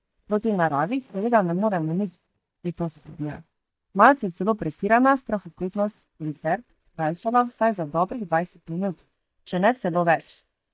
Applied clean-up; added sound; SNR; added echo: neural mask model DeepFilterNet 3.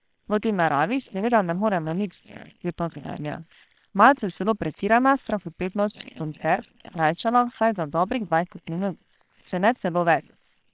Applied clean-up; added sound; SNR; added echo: neural separator model SepFormer WHAM!.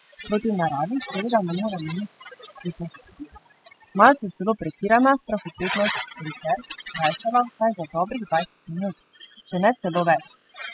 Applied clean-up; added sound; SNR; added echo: classical method spectral subtraction.